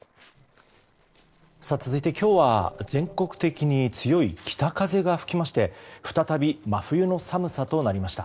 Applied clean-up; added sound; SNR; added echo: neural separator model SepFormer DNS4.